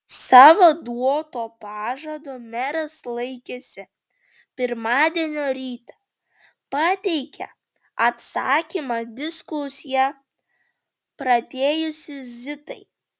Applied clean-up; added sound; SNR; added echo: none; none; none; none.